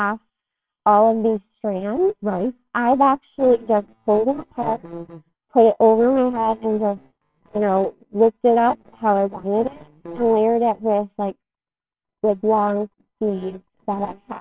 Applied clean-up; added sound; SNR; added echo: neural separator model SepFormer WHAMR!.